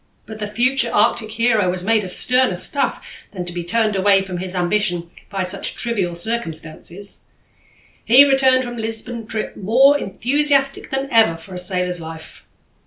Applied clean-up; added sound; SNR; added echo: none; none; none; none.